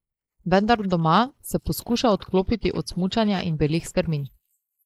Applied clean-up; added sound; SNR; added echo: neural mask model Resemble Enhance denoiser.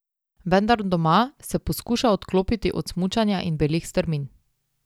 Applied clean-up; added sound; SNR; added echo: none; none; none; none.